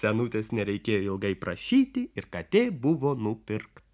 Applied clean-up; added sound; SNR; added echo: none; none; none; none.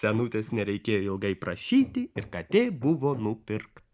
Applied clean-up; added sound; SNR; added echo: neural mask model Resemble Enhance denoiser.